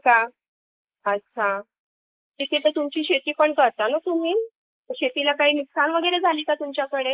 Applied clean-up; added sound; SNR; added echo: neural mask model Resemble Enhance denoiser.